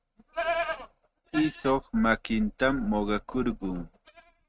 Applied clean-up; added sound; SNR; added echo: neural mask model RNNoise.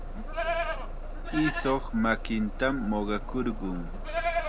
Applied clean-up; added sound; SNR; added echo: none; Bus + Livestock, farm animals, working animals; 1 dB; none.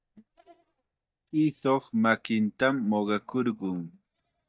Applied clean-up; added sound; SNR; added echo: neural mask model DeepFilterNet 3.